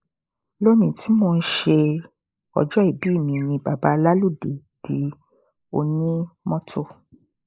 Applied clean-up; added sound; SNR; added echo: neural mask model Resemble Enhance denoiser.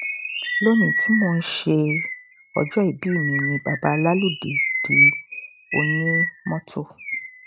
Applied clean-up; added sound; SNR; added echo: neural mask model RNNoise.